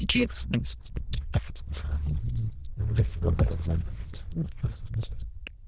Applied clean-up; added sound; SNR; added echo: neural diffusion model UNIVERSE++.